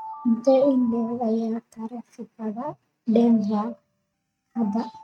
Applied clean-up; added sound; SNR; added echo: neural mask model RNNoise.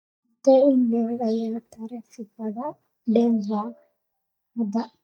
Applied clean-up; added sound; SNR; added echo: neural mask model DeepFilterNet 3.